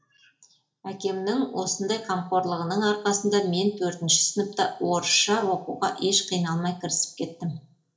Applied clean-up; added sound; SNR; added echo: none; none; none; reverberation time 0.4 s.